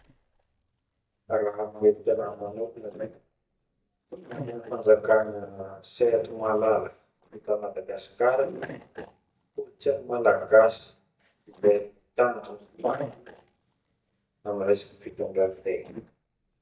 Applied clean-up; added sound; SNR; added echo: neural mask model DeepFilterNet 3.